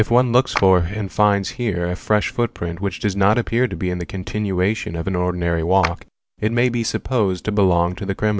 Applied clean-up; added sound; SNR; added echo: none; Clapping; 13 dB; none.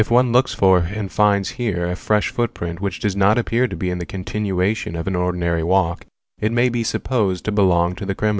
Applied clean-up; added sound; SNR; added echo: none; none; none; none.